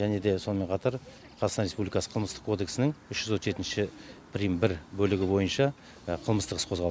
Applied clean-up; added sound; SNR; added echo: none; none; none; none.